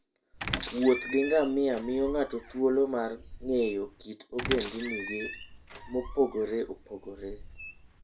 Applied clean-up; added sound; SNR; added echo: none; Squeak; 10 dB; reverberation time 0.2 s.